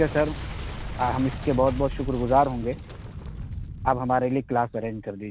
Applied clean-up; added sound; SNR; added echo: none; Boom; 9 dB; none.